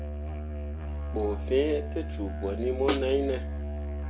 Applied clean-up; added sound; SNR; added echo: none; Snare drum + Musical instrument; 2 dB; none.